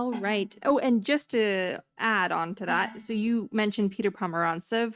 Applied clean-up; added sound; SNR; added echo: neural mask model RNNoise.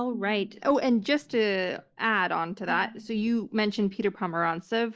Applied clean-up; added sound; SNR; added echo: neural mask model Resemble Enhance denoiser.